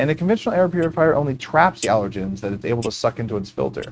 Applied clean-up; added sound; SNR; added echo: neural mask model RNNoise.